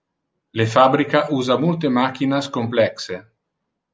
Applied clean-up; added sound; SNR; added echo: none; none; none; none.